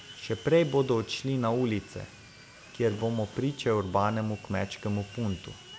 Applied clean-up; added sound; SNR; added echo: none; Sawing; 19 dB; none.